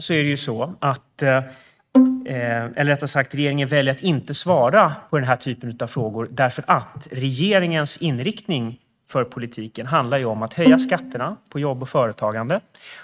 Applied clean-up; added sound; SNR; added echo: neural mask model RNNoise.